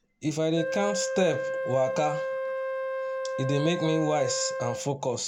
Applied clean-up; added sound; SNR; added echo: none; Wind instrument, woodwind instrument; 3 dB; none.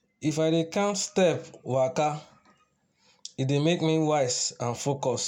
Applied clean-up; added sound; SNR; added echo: none; none; none; none.